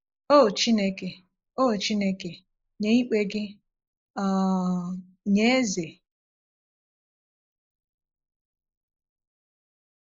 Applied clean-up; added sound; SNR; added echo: neural mask model Resemble Enhance denoiser.